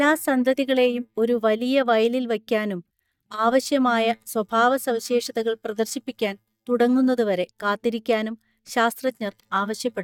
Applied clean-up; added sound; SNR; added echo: neural mask model DeepFilterNet 3.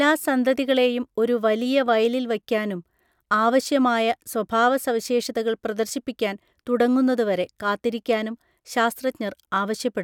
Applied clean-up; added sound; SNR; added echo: none; none; none; none.